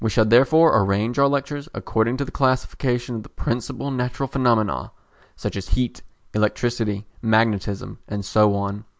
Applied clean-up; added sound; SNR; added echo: none; none; none; none.